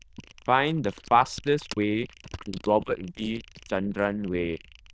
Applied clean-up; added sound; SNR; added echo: neural diffusion model UNIVERSE++.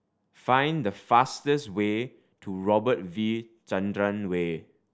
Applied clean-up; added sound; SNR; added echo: none; none; none; none.